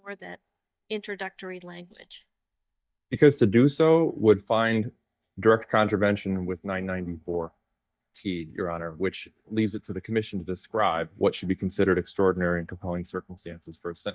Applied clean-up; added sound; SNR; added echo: neural mask model DeepFilterNet 3.